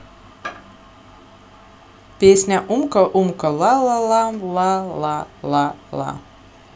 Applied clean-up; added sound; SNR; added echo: none; none; none; none.